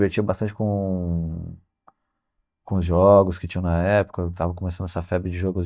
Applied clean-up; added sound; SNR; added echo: neural mask model DeepFilterNet 3.